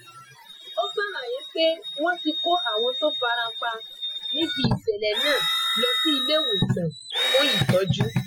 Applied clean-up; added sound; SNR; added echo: classical method Wiener filter.